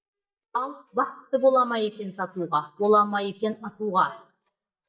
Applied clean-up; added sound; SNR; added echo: neural mask model DeepFilterNet 3.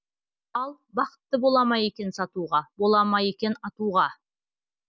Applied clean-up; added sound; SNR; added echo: none; none; none; none.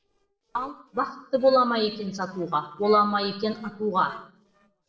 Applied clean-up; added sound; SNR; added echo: neural separator model SepFormer DNS4.